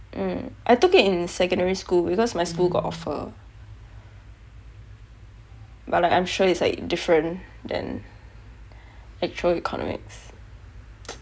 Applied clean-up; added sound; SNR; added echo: none; Guitar; 14 dB; none.